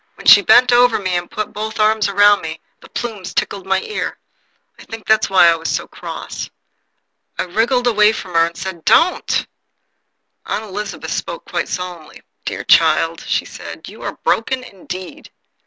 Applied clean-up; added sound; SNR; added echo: none; none; none; none.